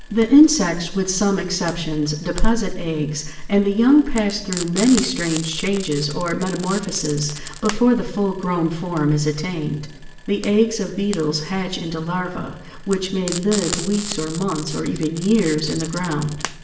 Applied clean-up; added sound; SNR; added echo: none; Frying (food); 14 dB; reverberation time 0.8 s.